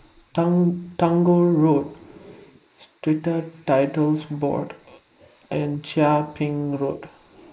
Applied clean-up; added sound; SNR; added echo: neural mask model Resemble Enhance denoiser.